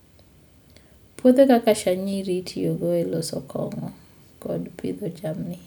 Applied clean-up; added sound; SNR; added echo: none; none; none; none.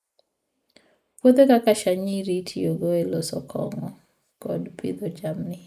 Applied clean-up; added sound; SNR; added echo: neural mask model Resemble Enhance denoiser.